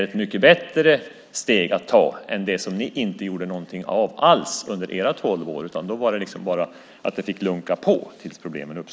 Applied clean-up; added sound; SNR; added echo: none; none; none; none.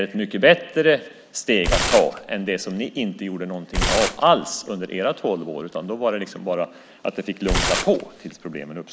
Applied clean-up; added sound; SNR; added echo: none; Tearing; 3 dB; none.